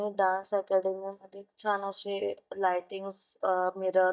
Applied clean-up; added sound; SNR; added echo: neural mask model DeepFilterNet 3.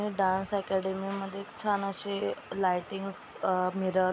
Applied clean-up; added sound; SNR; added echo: none; none; none; none.